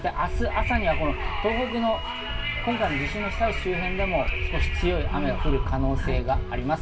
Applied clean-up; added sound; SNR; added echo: none; Wind; 1 dB; reverberation time 0.1 s.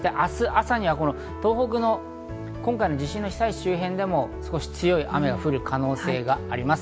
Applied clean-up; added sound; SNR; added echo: none; none; none; none.